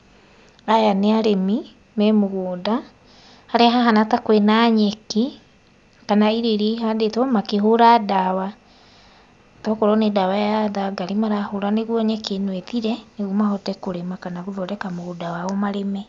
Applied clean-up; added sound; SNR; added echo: none; none; none; none.